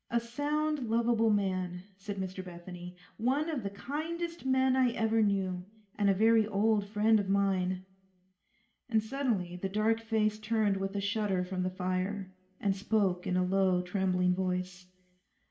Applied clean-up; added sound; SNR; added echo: none; none; none; reverberation time 0.5 s.